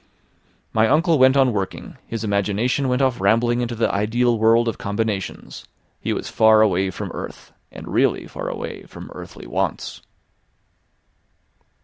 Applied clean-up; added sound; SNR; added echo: none; none; none; none.